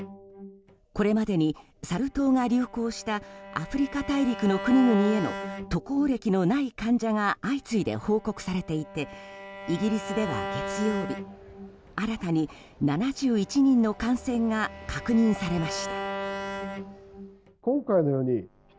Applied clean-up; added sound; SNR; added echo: none; Bowed string instrument; 12 dB; none.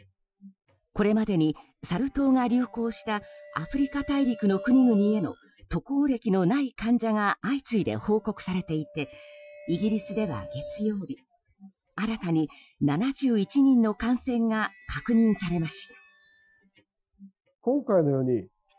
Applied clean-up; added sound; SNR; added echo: classical method Wiener filter.